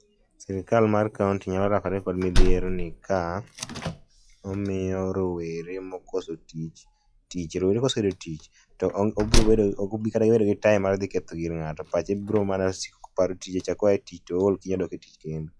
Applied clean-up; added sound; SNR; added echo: classical method log-MMSE.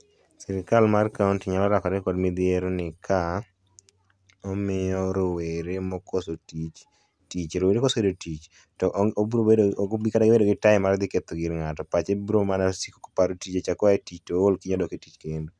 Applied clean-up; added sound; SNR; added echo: none; none; none; none.